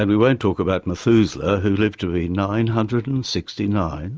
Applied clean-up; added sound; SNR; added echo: none; none; none; none.